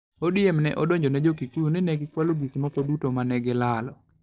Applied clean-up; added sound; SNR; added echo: neural separator model SepFormer DNS4.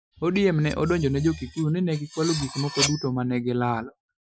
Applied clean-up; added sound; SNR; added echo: classical method Wiener filter.